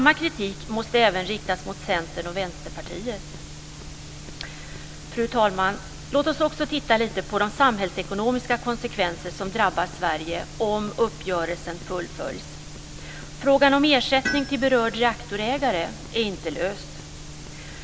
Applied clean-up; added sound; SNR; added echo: none; Tools; 13 dB; none.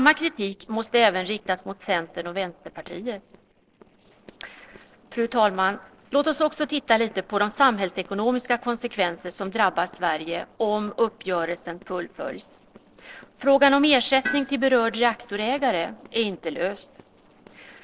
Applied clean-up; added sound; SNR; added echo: neural separator model SepFormer DNS4.